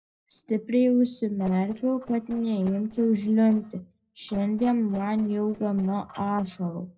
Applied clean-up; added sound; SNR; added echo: neural separator model SepFormer DNS4.